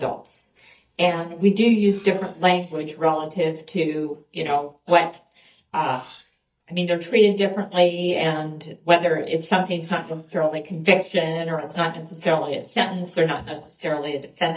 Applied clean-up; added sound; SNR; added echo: neural mask model DeepFilterNet 3.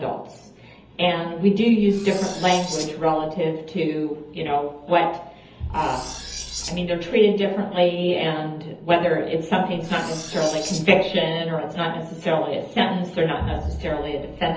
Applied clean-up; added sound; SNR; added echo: none; Cutlery, silverware; 13 dB; reverberation time 0.7 s.